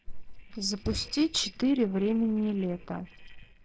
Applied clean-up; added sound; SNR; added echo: neural separator model SepFormer DNS4.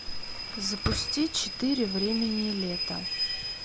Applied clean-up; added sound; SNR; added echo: none; Fireworks + Rain / Train; 3 dB; none.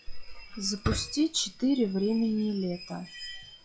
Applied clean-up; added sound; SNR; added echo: classical method log-MMSE.